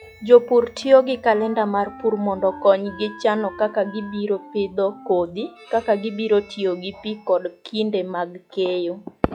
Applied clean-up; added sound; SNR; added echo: classical method log-MMSE.